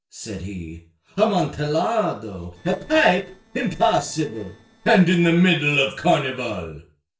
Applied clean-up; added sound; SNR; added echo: neural separator model SepFormer DNS4.